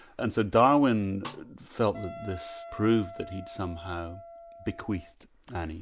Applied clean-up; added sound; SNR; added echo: none; Wind instrument, woodwind instrument + Snare drum; 16 dB; none.